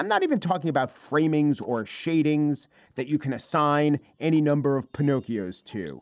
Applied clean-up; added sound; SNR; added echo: neural separator model SepFormer DNS4.